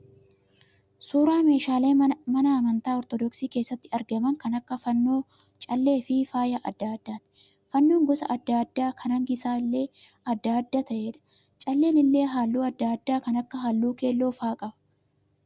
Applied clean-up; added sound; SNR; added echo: none; none; none; none.